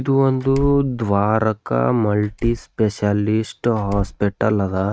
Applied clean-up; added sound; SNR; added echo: neural mask model RNNoise.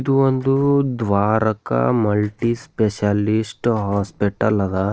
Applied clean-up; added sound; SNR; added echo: neural separator model SepFormer DNS4.